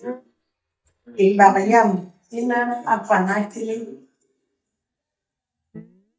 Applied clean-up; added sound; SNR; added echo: neural mask model DeepFilterNet 3.